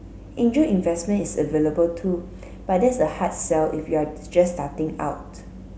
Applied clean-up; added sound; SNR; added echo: none; none; none; none.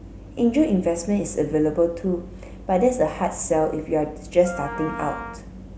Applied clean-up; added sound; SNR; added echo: none; Wind instrument, woodwind instrument; 12 dB; none.